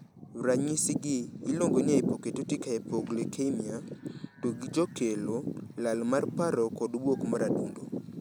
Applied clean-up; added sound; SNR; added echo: none; none; none; none.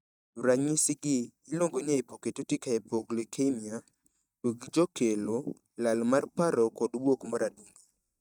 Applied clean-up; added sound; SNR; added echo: neural mask model DeepFilterNet 3.